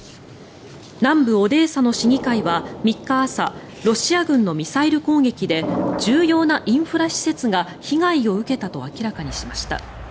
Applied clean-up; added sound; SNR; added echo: none; none; none; none.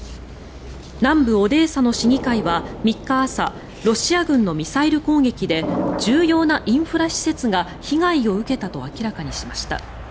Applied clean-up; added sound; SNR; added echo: none; Traffic noise, roadway noise; 19 dB; none.